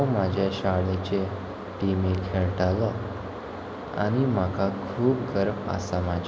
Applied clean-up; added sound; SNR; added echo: none; none; none; none.